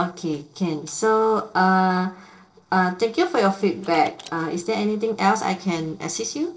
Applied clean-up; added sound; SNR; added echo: neural separator model SepFormer DNS4.